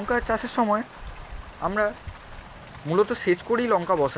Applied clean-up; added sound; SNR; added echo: none; Rain; 15 dB; none.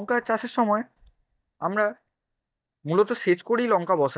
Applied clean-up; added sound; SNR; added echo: neural mask model DeepFilterNet 3.